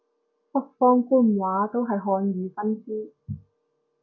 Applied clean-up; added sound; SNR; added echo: none; none; none; none.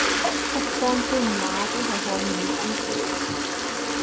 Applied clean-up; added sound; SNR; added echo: none; Toilet flush; -5 dB; none.